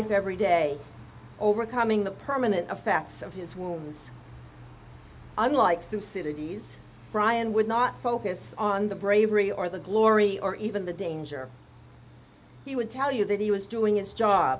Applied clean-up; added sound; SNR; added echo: none; none; none; none.